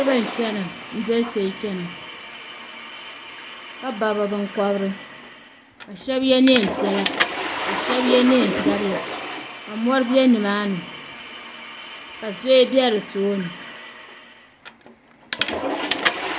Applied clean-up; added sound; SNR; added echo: none; Toilet flush / Water; 6 dB; none.